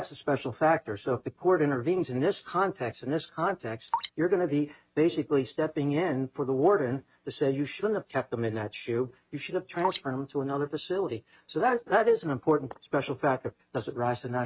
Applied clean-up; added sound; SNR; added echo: neural mask model RNNoise.